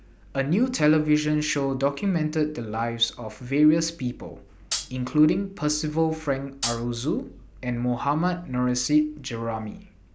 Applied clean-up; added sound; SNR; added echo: none; Hi-hat; 6 dB; none.